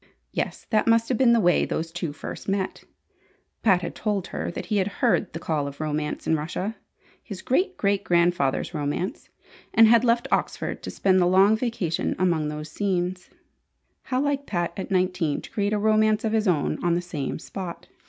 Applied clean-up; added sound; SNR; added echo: none; none; none; none.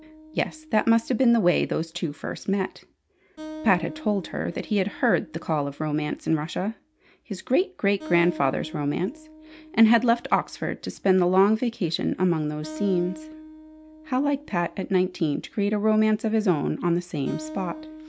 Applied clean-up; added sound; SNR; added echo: none; Acoustic guitar; 18 dB; none.